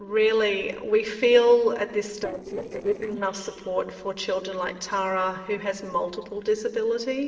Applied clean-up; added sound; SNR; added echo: neural separator model SepFormer DNS4.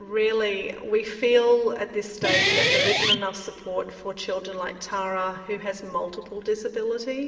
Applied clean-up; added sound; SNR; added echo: none; Guitar; -2 dB; reverberation time 2.7 s.